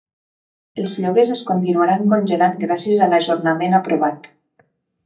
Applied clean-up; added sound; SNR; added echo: neural mask model DeepFilterNet 3.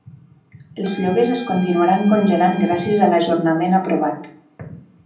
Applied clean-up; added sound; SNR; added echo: none; Trumpet; 17 dB; reverberation time 0.6 s.